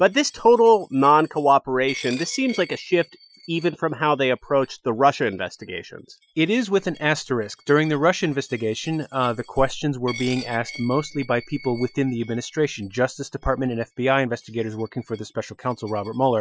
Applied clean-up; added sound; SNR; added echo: classical method Wiener filter.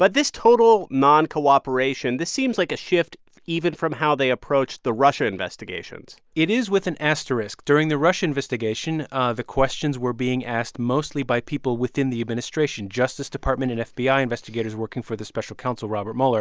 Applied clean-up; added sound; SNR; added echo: none; none; none; none.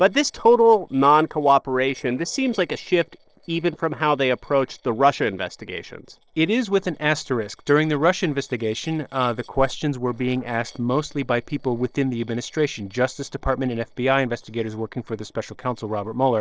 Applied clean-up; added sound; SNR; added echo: neural separator model SepFormer DNS4.